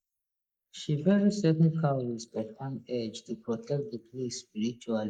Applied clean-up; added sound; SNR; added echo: neural mask model Resemble Enhance denoiser.